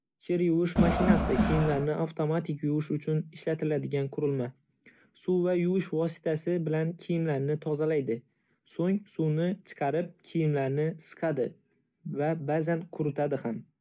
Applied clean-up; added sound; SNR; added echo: none; Crowd; -3 dB; none.